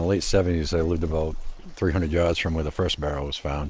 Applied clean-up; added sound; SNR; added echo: neural mask model Resemble Enhance denoiser.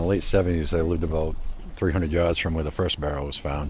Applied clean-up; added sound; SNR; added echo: none; none; none; none.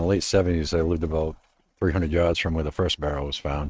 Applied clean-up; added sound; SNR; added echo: neural mask model RNNoise.